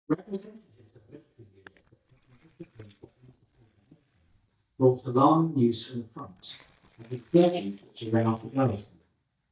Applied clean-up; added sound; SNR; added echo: neural mask model DeepFilterNet 3.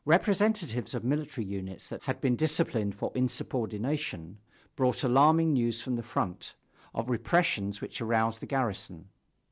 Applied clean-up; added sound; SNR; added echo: none; none; none; none.